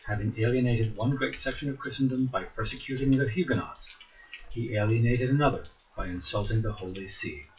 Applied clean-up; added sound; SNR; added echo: classical method WPE with log-MMSE.